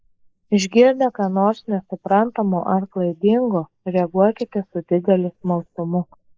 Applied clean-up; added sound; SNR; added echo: neural mask model Resemble Enhance denoiser.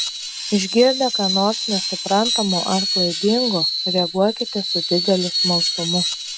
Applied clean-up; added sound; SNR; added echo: none; Screech; 2 dB; none.